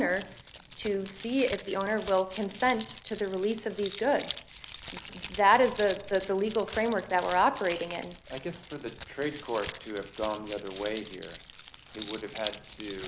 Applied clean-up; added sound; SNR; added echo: none; Keys jangling; 7 dB; none.